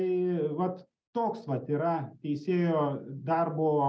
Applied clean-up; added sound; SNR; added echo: none; none; none; none.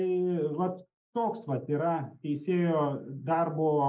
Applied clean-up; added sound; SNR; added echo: neural mask model Resemble Enhance denoiser.